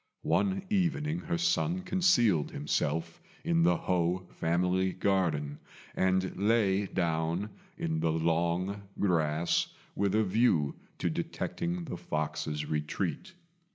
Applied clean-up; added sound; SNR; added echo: none; none; none; none.